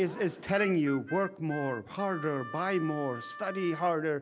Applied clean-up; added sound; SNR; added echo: none; Harmonica; 13 dB; none.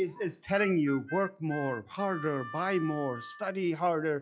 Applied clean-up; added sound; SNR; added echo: classical method log-MMSE.